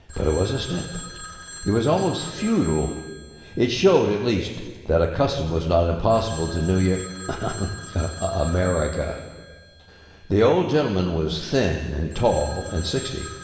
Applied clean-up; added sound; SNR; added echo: none; Telephone; 18 dB; reverberation time 1.9 s.